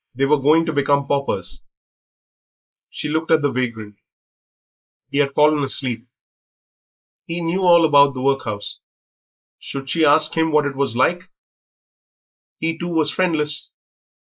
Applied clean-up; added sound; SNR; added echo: neural mask model Resemble Enhance denoiser.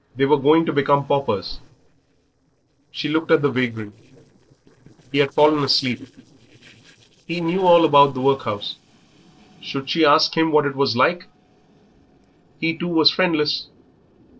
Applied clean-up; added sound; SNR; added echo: neural separator model SepFormer DNS4.